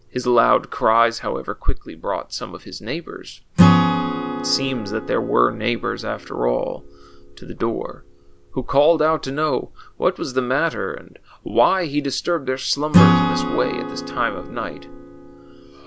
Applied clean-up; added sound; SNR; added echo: none; Acoustic guitar / Strum; 3 dB; none.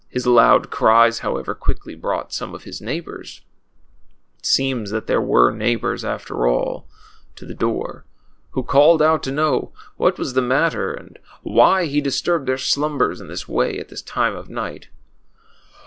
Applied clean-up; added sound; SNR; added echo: none; none; none; none.